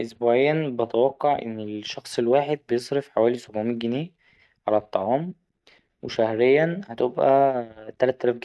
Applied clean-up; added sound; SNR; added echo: neural mask model DeepFilterNet 3.